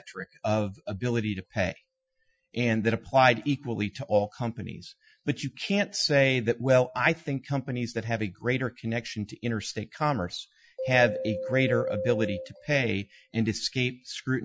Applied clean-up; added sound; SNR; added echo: classical method Wiener filter.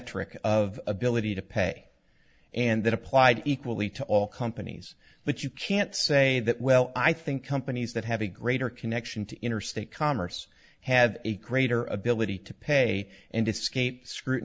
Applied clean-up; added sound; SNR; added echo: none; none; none; none.